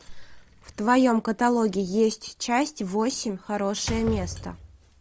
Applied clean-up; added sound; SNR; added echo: none; Slam; 15 dB; none.